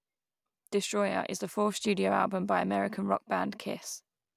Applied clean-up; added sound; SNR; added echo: none; none; none; none.